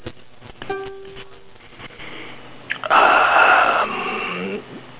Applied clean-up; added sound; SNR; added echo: none; Plucked string instrument; 16 dB; none.